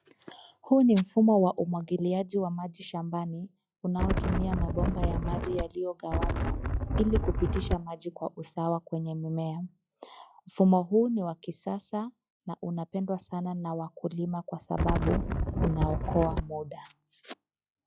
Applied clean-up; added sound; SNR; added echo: classical method log-MMSE.